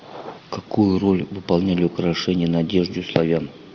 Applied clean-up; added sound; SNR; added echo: none; none; none; none.